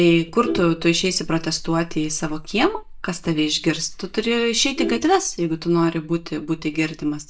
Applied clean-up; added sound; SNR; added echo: neural mask model DeepFilterNet 3.